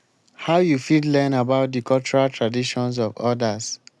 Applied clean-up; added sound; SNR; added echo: none; none; none; none.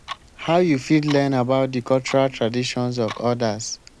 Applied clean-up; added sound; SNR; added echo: none; Clock; 19 dB; none.